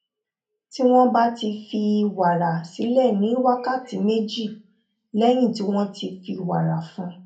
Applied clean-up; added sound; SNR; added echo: none; none; none; reverberation time 0.3 s.